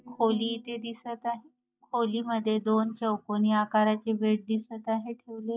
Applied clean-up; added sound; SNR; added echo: neural mask model DeepFilterNet 3.